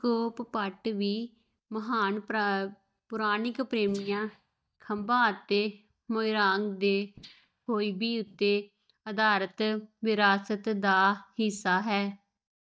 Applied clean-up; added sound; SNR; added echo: neural mask model DeepFilterNet 3.